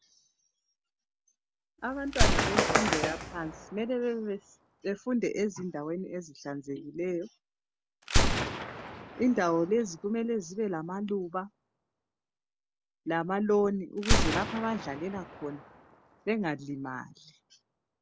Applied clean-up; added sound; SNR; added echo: none; Bird + Gunshot, gunfire; 0 dB; none.